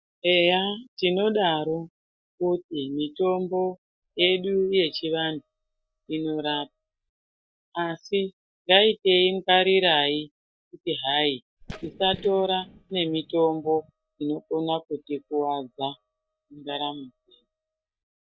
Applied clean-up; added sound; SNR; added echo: neural mask model DeepFilterNet 3.